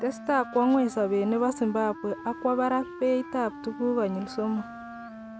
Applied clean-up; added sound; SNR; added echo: none; Wind instrument, woodwind instrument; 14 dB; none.